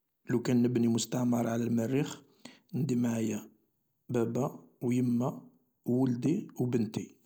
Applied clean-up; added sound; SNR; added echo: none; none; none; none.